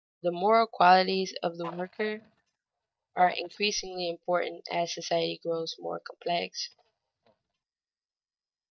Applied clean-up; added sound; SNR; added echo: neural mask model DeepFilterNet 3.